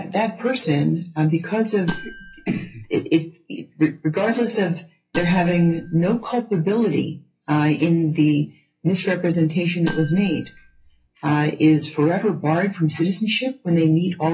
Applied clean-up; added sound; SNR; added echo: classical method WPE with log-MMSE.